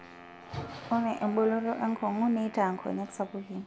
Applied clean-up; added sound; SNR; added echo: none; Wind instrument, woodwind instrument; 19 dB; none.